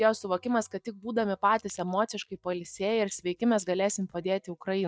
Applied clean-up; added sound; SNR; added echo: neural mask model DeepFilterNet 3.